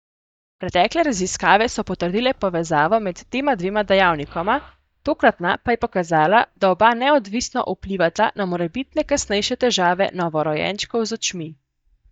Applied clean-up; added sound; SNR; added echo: neural mask model DeepFilterNet 3.